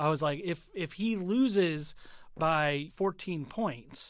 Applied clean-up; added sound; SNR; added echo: none; none; none; none.